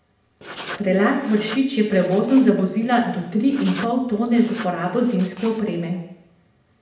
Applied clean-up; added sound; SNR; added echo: none; Writing; 18 dB; reverberation time 0.8 s.